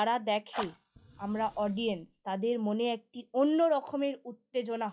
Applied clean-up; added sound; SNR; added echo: classical method log-MMSE.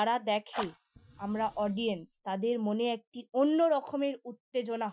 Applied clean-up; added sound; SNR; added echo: classical method Wiener filter.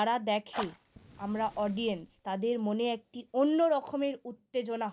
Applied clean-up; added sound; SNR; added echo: none; Fire; 17 dB; none.